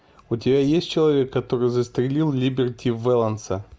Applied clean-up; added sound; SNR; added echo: none; none; none; none.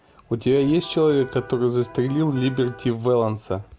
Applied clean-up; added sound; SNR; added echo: none; Electric guitar; 19 dB; none.